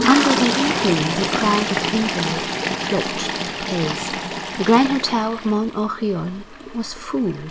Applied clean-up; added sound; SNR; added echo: none; Toilet flush; 3 dB; none.